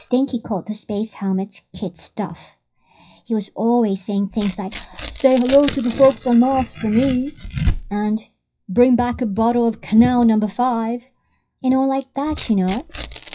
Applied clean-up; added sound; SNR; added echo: classical method WPE with log-MMSE.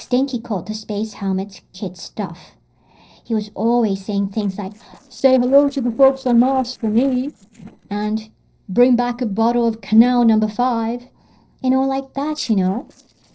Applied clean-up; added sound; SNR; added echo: neural separator model SepFormer DNS4.